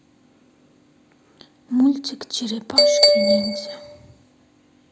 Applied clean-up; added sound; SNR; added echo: none; none; none; none.